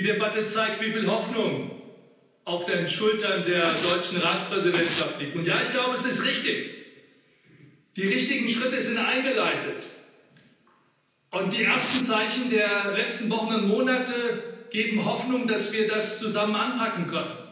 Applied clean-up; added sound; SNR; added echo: none; Domestic sounds, home sounds; 10 dB; reverberation time 0.9 s.